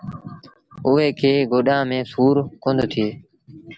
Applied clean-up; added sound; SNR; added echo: none; none; none; none.